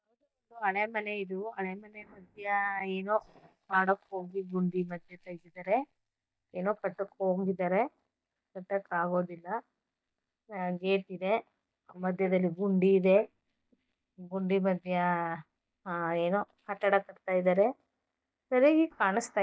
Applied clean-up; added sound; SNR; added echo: neural mask model DeepFilterNet 3.